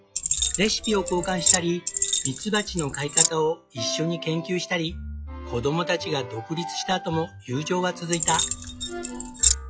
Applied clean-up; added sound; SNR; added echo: classical method log-MMSE.